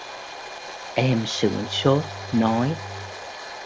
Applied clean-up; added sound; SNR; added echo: none; Bowed string instrument + Domestic sounds, home sounds; 10 dB; none.